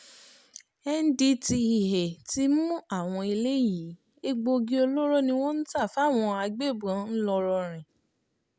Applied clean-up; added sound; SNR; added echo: none; none; none; none.